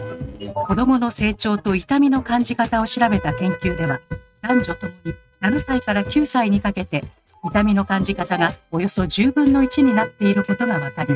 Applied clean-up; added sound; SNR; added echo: neural mask model RNNoise.